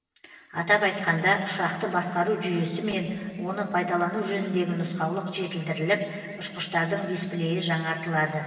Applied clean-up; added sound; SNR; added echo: none; none; none; reverberation time 2.3 s.